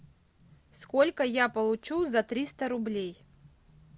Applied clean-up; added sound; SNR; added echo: none; none; none; none.